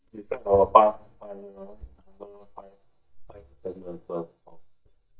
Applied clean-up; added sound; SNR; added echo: neural mask model DeepFilterNet 3.